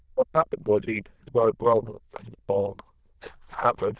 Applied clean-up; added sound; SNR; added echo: neural diffusion model UNIVERSE++.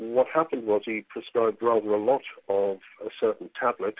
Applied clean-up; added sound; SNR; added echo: none; none; none; none.